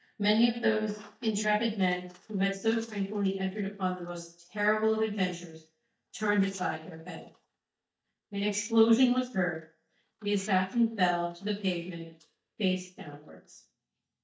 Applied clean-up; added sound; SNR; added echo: neural mask model DeepFilterNet 3.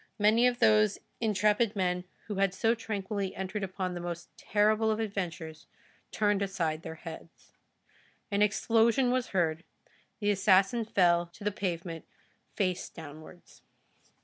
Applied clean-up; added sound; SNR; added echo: none; none; none; none.